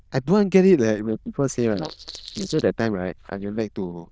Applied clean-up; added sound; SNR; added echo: neural diffusion model UNIVERSE++.